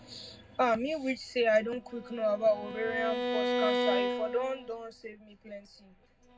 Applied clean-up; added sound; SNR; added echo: none; Bowed string instrument; 3 dB; reverberation time 0.3 s.